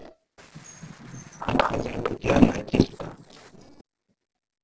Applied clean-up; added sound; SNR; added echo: neural separator model SepFormer DNS4.